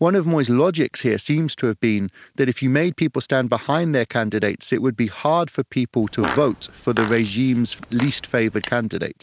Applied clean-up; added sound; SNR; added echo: none; Fart; 12 dB; none.